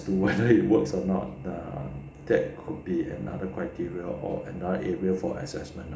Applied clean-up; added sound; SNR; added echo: none; none; none; none.